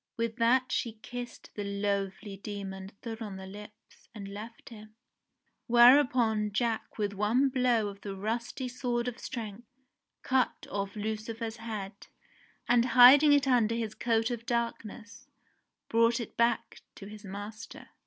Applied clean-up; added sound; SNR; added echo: none; none; none; none.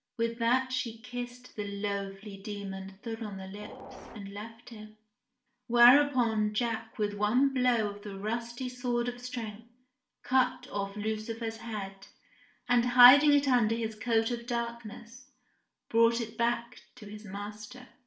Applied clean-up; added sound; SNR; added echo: none; Train; 13 dB; reverberation time 0.4 s.